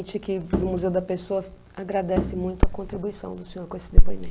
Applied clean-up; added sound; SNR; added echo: none; Bowed string instrument; 10 dB; none.